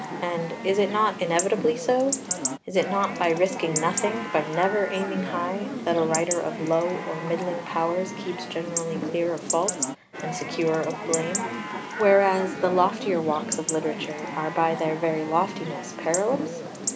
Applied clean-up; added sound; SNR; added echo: none; Chatter / Chirp, tweet / Livestock, farm animals, working animals; 6 dB; none.